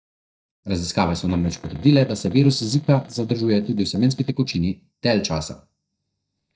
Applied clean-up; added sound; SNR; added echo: neural mask model DeepFilterNet 3.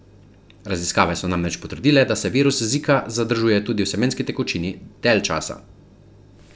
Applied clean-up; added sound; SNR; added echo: none; none; none; none.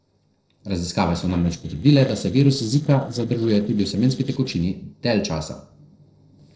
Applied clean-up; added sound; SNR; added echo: neural separator model SepFormer DNS4.